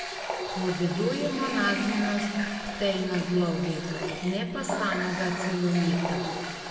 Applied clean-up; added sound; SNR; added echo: none; Water tap, faucet; 6 dB; reverberation time 2.2 s.